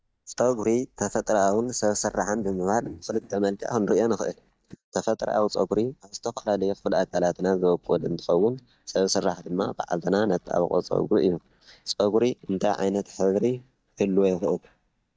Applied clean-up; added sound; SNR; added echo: neural mask model DeepFilterNet 3.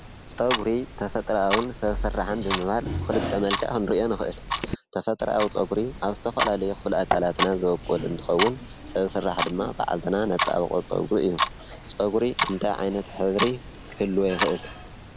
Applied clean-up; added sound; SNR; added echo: none; Clock; 5 dB; none.